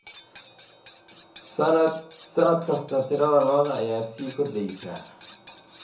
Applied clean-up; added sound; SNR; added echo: none; Cutlery, silverware; 18 dB; reverberation time 0.6 s.